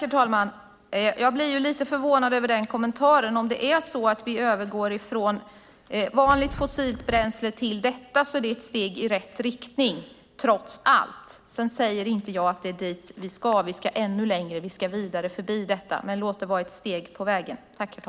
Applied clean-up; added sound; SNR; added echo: none; Wind; 11 dB; none.